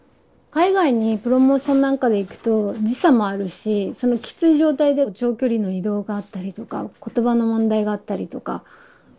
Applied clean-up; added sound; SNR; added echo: none; none; none; none.